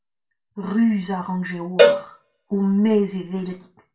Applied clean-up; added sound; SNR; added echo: none; Cowbell; -1 dB; reverberation time 0.2 s.